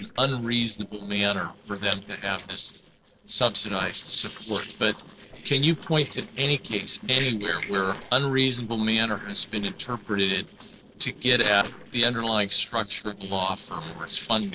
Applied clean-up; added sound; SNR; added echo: neural separator model SepFormer DNS4.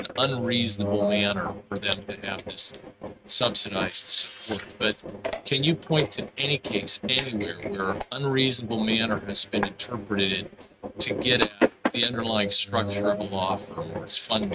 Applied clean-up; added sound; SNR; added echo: neural mask model RNNoise.